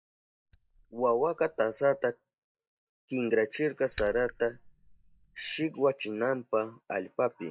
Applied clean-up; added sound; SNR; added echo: neural mask model DeepFilterNet 3.